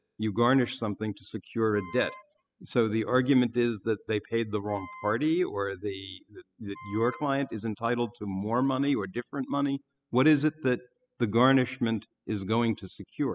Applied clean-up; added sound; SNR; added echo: classical method spectral subtraction.